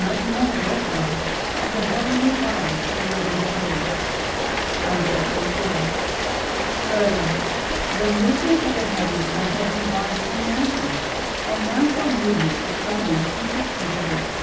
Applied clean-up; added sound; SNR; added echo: none; Rain; -1 dB; reverberation time 0.6 s.